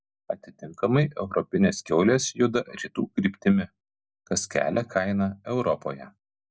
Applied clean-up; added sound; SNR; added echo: none; none; none; none.